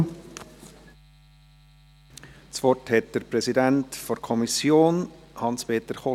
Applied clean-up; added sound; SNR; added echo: none; none; none; none.